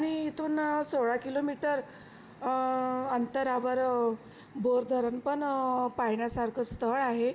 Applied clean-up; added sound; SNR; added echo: none; none; none; none.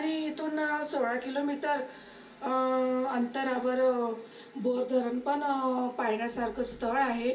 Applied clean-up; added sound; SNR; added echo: none; none; none; reverberation time 0.3 s.